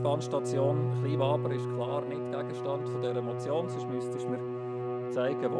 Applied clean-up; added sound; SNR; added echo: none; Bowed string instrument; -2 dB; none.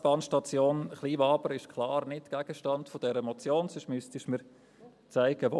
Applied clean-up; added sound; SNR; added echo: none; none; none; none.